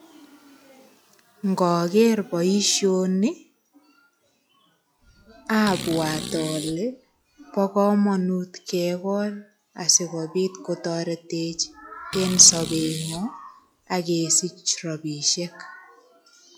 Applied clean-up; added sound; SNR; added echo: classical method log-MMSE.